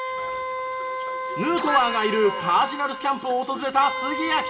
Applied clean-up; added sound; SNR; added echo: none; Wind instrument, woodwind instrument; 6 dB; reverberation time 0.8 s.